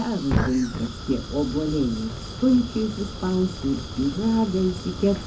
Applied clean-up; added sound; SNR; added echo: none; Fire; 7 dB; reverberation time 0.4 s.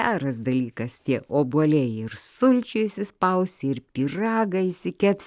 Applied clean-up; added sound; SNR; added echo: none; none; none; none.